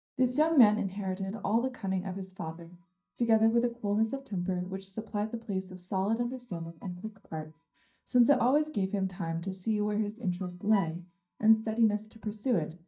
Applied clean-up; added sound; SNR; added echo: neural mask model DeepFilterNet 3.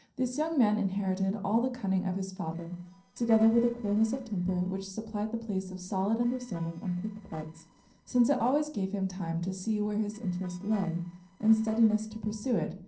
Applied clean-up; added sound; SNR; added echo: neural separator model SepFormer DNS4.